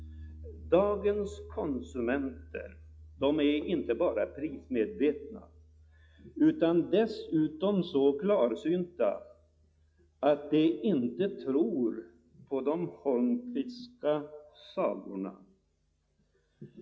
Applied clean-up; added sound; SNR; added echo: classical method log-MMSE.